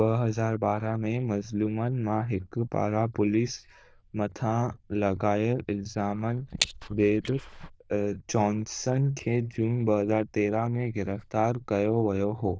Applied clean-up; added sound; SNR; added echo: neural diffusion model UNIVERSE++.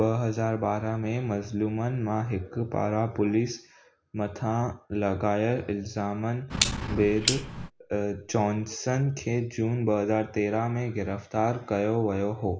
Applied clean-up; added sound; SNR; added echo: none; Clock; 4 dB; none.